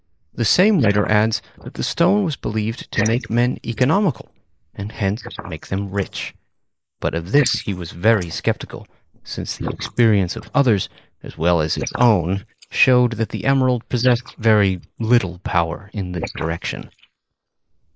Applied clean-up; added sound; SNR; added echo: neural mask model Resemble Enhance denoiser.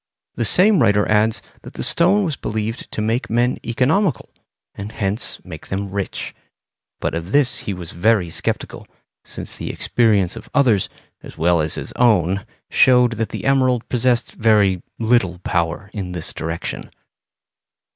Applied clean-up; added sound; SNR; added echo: none; none; none; none.